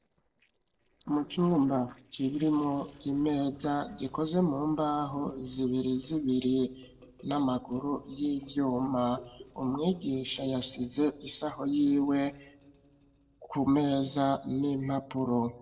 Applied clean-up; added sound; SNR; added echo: neural separator model SepFormer DNS4.